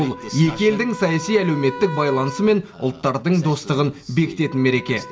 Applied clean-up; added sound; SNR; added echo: none; Wind instrument, woodwind instrument; 16 dB; reverberation time 0.5 s.